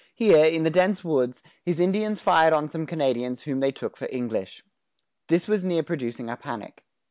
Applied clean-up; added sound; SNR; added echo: none; none; none; none.